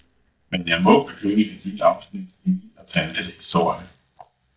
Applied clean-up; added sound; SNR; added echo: neural mask model DeepFilterNet 3.